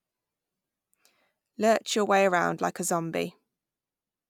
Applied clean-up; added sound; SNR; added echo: none; none; none; none.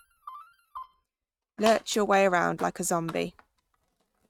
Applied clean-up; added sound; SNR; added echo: neural mask model RNNoise.